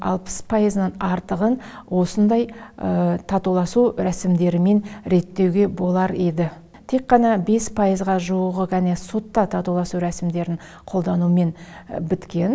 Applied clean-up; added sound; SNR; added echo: none; none; none; none.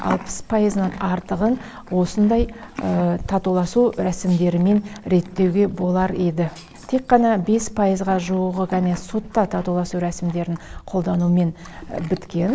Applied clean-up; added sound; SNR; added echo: none; Livestock, farm animals, working animals; 16 dB; none.